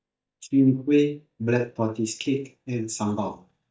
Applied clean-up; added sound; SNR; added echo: neural mask model DeepFilterNet 3.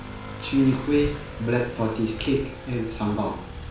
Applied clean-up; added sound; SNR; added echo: none; Motorcycle / Accelerating, revving, vroom; 10 dB; reverberation time 0.4 s.